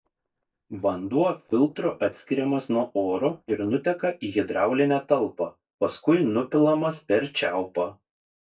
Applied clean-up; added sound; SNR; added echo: neural mask model DeepFilterNet 3.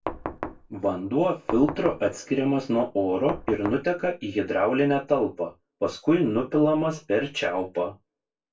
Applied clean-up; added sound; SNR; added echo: none; Knock; 9 dB; reverberation time 0.2 s.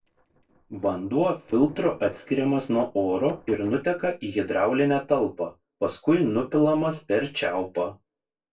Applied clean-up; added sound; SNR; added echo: neural separator model SepFormer DNS4.